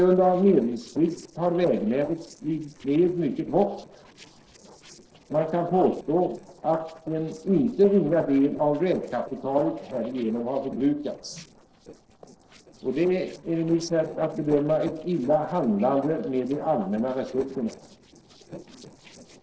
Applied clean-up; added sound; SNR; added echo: neural separator model SepFormer DNS4.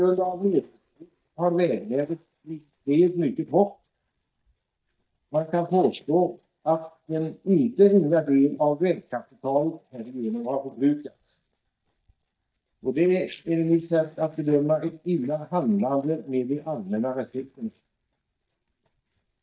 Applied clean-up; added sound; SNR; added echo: neural mask model DeepFilterNet 3.